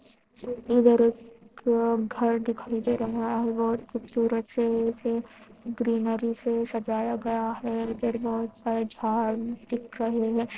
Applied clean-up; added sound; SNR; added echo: neural separator model SepFormer DNS4.